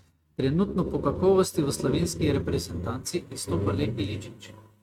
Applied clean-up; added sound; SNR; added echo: neural mask model RNNoise.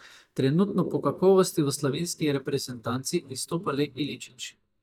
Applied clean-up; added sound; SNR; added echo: neural mask model DeepFilterNet 3.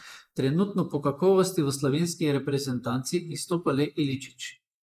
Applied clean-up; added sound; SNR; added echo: neural mask model Resemble Enhance denoiser.